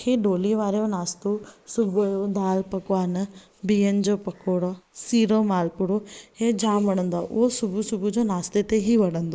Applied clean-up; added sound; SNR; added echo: neural mask model Resemble Enhance denoiser.